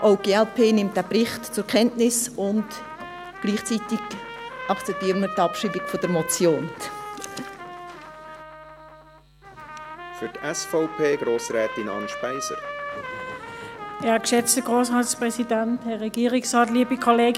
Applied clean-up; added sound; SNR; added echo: none; Trumpet; 12 dB; none.